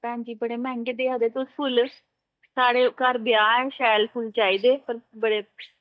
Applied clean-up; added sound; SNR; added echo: neural mask model DeepFilterNet 3.